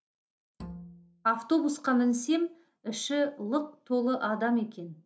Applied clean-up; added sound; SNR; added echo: none; Bowed string instrument; 17 dB; none.